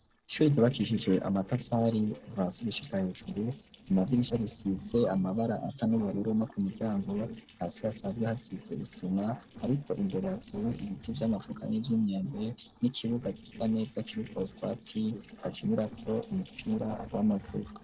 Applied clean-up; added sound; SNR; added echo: neural separator model SepFormer DNS4.